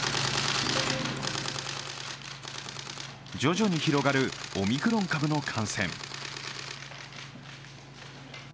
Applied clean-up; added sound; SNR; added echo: none; none; none; none.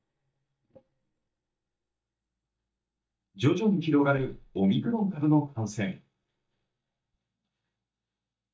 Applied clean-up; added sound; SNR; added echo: neural mask model DeepFilterNet 3.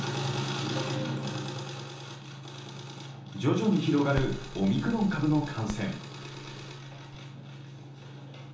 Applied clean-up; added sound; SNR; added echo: none; Crackle; 12 dB; reverberation time 1.2 s.